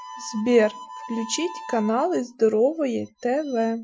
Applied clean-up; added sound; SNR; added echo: classical method Wiener filter.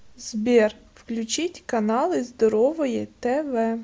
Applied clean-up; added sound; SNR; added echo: none; none; none; none.